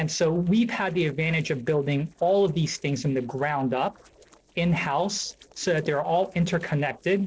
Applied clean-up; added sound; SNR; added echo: neural separator model SepFormer DNS4.